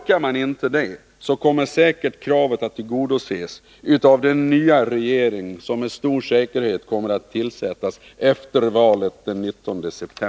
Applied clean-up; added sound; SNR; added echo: none; none; none; none.